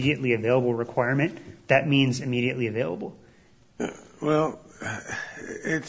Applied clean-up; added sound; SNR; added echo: none; none; none; none.